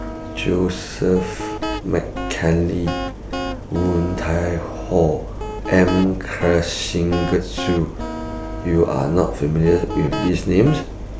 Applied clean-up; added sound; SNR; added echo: none; Guitar; 10 dB; none.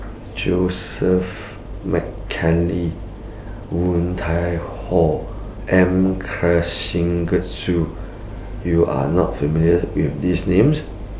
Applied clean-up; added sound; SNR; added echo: none; none; none; none.